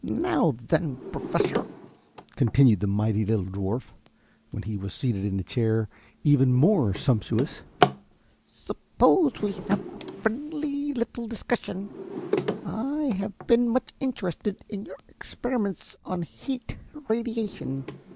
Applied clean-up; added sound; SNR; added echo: none; Drawer open or close; 10 dB; none.